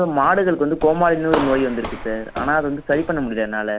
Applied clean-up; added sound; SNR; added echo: none; Walk, footsteps; 11 dB; none.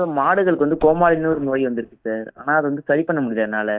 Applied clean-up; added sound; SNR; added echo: neural mask model DeepFilterNet 3.